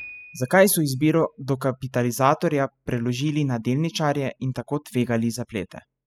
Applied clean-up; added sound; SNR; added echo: classical method spectral subtraction.